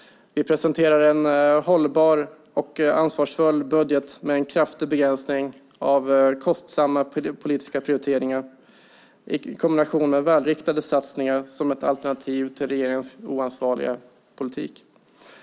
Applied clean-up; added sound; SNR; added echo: none; none; none; none.